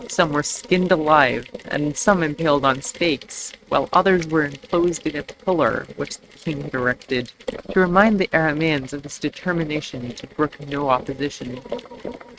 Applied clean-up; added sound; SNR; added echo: neural mask model RNNoise.